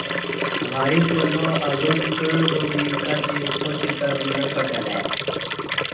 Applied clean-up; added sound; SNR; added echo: none; Liquid; -1 dB; reverberation time 0.6 s.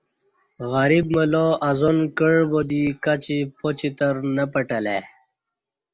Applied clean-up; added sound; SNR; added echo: none; none; none; none.